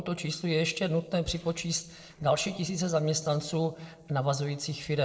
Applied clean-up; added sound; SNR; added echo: neural separator model SepFormer DNS4.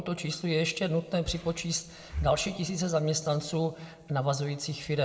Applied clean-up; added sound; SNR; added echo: none; Breathing; 13 dB; reverberation time 1.4 s.